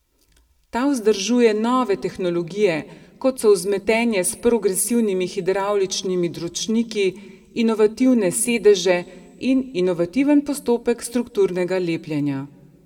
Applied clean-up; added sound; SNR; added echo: none; none; none; reverberation time 0.4 s.